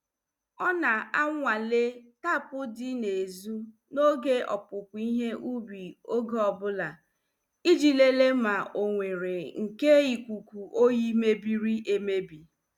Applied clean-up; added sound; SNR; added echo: none; none; none; none.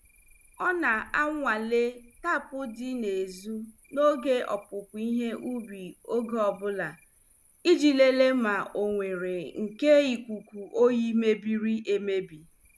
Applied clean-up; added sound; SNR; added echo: none; Cricket; 19 dB; none.